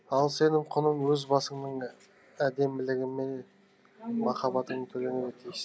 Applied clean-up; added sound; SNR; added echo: none; none; none; none.